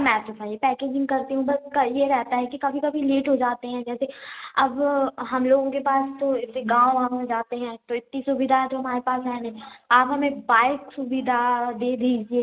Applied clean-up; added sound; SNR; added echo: none; none; none; none.